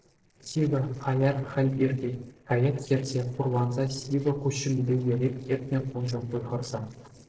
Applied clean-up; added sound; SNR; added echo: neural separator model SepFormer DNS4.